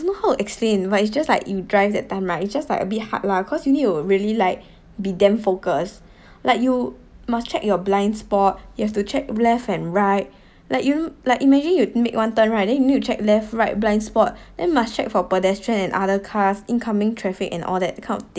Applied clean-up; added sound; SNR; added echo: none; none; none; none.